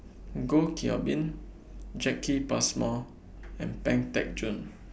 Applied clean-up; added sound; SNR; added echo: none; none; none; none.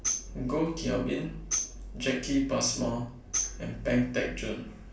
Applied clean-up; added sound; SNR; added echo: none; Tambourine; 7 dB; reverberation time 0.3 s.